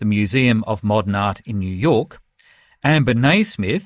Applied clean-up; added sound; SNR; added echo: neural mask model Resemble Enhance denoiser.